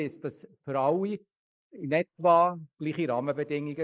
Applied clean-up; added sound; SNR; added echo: neural mask model Resemble Enhance denoiser.